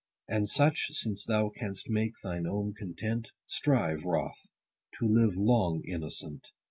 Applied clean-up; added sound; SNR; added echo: none; none; none; none.